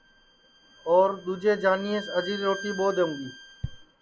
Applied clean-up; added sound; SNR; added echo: none; Bowed string instrument; 15 dB; none.